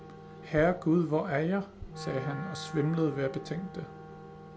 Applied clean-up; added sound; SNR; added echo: none; Wind instrument, woodwind instrument; 14 dB; none.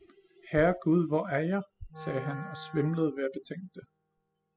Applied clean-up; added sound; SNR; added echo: classical method spectral subtraction.